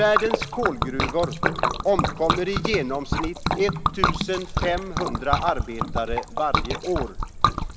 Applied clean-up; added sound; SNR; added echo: none; Liquid; -1 dB; none.